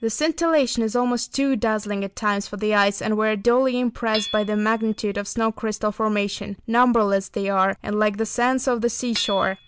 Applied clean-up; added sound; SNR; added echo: none; Hammer / Chink, clink; 19 dB; none.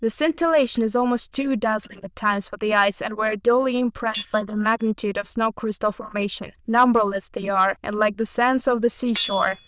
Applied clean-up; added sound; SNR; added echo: neural diffusion model UNIVERSE++.